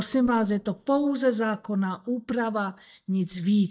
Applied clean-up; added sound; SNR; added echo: neural mask model DeepFilterNet 3.